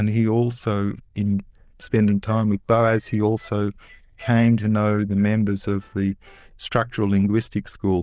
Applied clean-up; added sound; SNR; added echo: neural diffusion model UNIVERSE++.